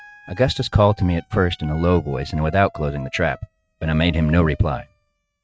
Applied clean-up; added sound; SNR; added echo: neural mask model RNNoise.